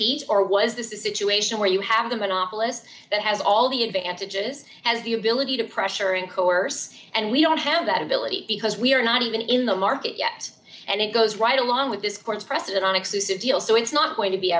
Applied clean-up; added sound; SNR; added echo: none; none; none; none.